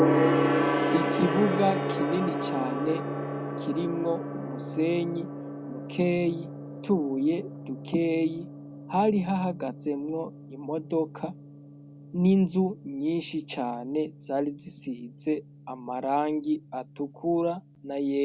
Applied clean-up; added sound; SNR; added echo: none; Gong; 3 dB; none.